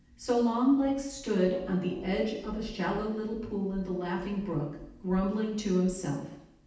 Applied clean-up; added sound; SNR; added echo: none; Harp; 17 dB; reverberation time 0.9 s.